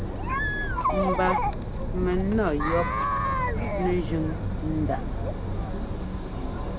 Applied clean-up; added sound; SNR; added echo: none; Chatter; -3 dB; none.